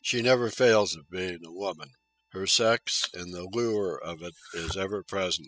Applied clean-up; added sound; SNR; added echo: classical method spectral subtraction.